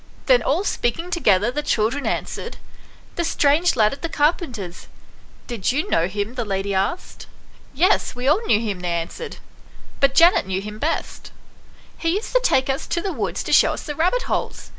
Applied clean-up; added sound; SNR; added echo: none; none; none; none.